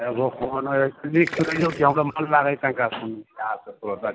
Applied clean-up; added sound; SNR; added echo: none; Gurgling; 13 dB; none.